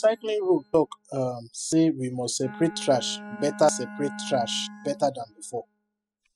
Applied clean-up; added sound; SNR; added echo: classical method spectral subtraction.